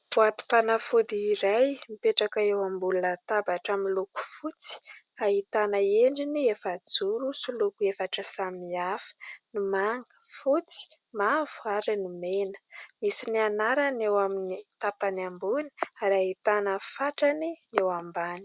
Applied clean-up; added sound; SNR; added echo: none; none; none; none.